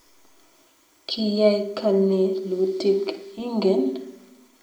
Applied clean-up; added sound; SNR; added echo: none; none; none; reverberation time 0.4 s.